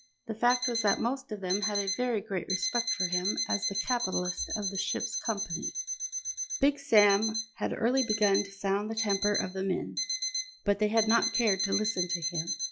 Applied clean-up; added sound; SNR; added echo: classical method log-MMSE.